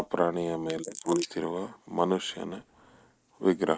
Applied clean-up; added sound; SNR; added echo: neural mask model Resemble Enhance denoiser.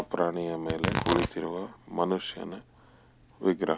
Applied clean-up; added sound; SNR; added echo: none; Tearing; 5 dB; none.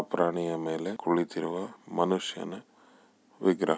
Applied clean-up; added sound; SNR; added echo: none; none; none; none.